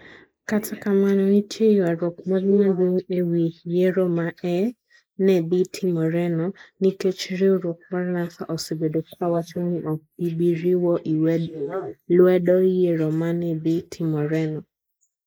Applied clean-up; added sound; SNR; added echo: neural mask model Resemble Enhance denoiser.